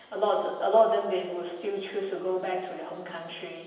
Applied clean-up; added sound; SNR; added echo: none; none; none; reverberation time 1.0 s.